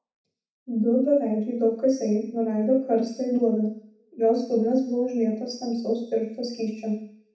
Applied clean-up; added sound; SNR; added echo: none; none; none; reverberation time 0.6 s.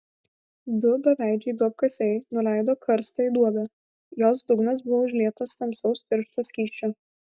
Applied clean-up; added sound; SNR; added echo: none; none; none; none.